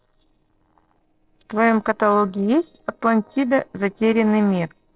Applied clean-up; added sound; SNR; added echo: neural separator model SepFormer DNS4.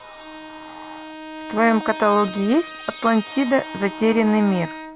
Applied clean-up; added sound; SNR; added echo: none; Bowed string instrument; 13 dB; none.